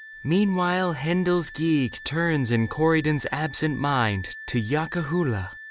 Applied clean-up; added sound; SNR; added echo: none; Wind instrument, woodwind instrument; 17 dB; none.